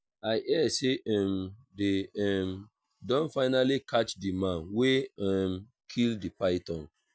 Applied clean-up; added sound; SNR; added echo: none; none; none; none.